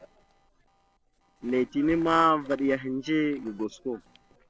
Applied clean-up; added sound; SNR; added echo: neural separator model SepFormer DNS4.